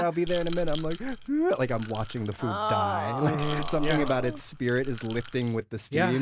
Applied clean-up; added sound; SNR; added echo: none; Rattle / Rattle (instrument); 6 dB; none.